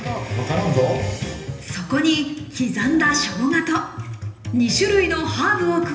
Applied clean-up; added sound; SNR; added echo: none; none; none; reverberation time 1.4 s.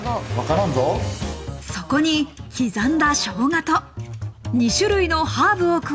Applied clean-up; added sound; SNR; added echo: none; none; none; none.